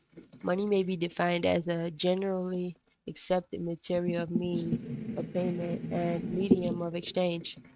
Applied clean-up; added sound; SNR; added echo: neural mask model RNNoise.